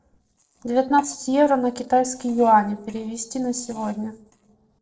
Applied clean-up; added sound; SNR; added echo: neural separator model SepFormer DNS4.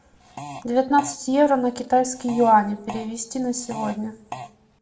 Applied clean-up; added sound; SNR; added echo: none; Fart; 16 dB; reverberation time 0.7 s.